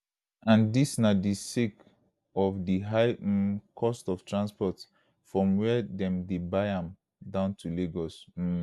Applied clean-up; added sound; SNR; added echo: none; none; none; none.